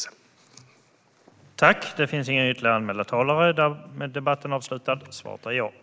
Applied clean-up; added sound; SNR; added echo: none; none; none; none.